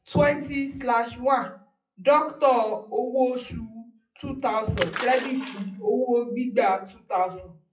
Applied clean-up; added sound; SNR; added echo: classical method WPE with log-MMSE.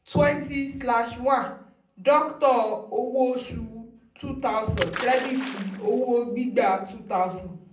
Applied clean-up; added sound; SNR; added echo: none; Splash, splatter; 12 dB; reverberation time 0.6 s.